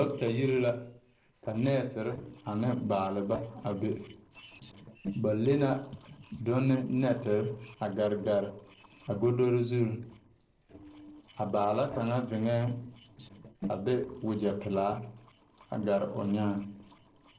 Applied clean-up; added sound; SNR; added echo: neural separator model SepFormer DNS4.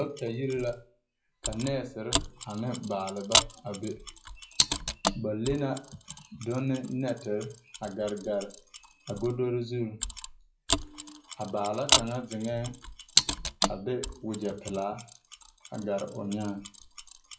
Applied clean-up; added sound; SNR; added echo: classical method WPE with log-MMSE.